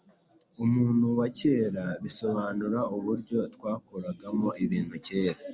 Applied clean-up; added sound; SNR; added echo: none; none; none; none.